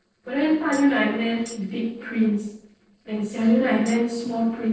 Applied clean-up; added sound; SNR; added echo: neural separator model SepFormer DNS4.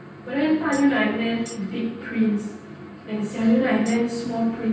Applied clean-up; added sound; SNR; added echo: none; Tambourine; 20 dB; reverberation time 0.9 s.